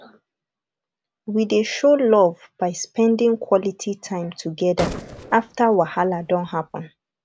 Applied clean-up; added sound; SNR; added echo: none; Gunshot, gunfire; 13 dB; none.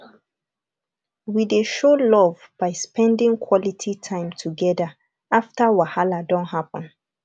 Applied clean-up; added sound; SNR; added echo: none; none; none; none.